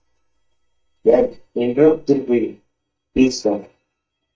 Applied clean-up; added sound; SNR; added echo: neural mask model DeepFilterNet 3.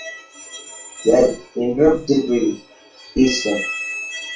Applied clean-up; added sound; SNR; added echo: classical method WPE with log-MMSE.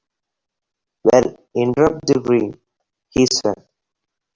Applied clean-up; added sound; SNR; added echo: none; none; none; none.